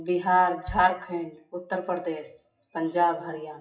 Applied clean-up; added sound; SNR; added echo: classical method WPE with log-MMSE.